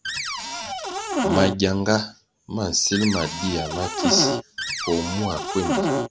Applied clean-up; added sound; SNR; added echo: none; Cupboard open or close; 1 dB; none.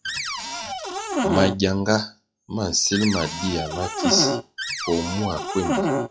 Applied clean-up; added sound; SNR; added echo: classical method log-MMSE.